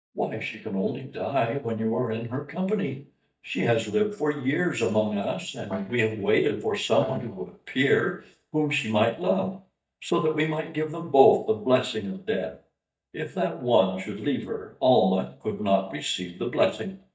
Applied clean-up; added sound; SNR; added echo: neural mask model DeepFilterNet 3.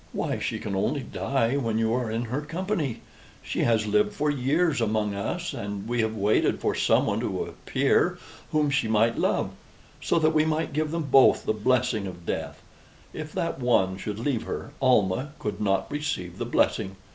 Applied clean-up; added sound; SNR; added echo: none; none; none; none.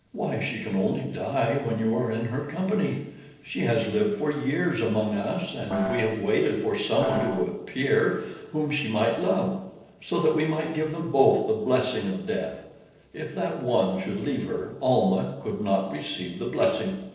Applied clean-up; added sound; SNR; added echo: neural separator model SepFormer DNS4.